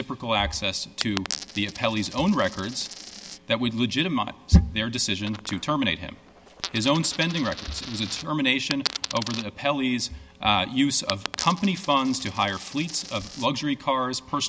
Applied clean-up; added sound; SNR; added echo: none; Coin (dropping); 13 dB; none.